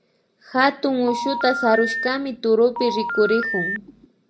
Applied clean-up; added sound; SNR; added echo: none; Telephone; 6 dB; reverberation time 0.3 s.